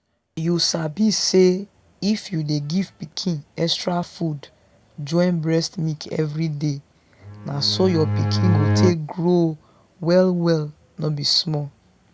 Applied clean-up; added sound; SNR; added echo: none; Bowed string instrument; -1 dB; none.